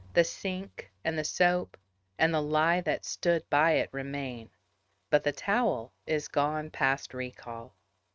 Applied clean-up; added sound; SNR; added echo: neural mask model RNNoise.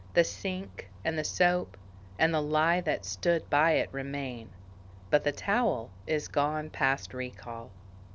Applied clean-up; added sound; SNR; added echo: none; Bus; 18 dB; none.